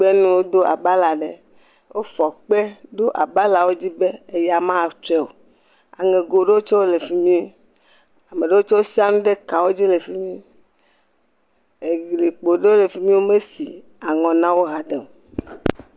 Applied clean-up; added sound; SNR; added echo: none; none; none; none.